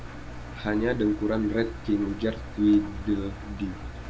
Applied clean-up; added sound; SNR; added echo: none; Engine; 10 dB; none.